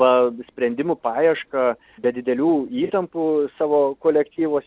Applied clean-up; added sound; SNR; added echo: none; none; none; none.